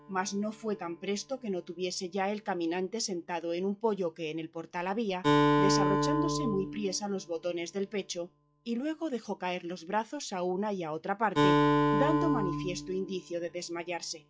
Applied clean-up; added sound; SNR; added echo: classical method log-MMSE.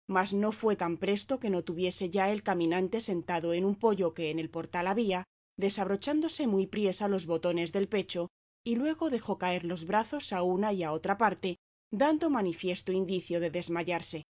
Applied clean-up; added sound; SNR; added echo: none; none; none; none.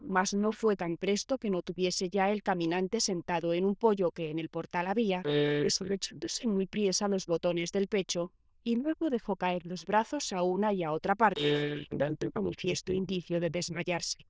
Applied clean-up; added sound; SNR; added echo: neural diffusion model UNIVERSE++.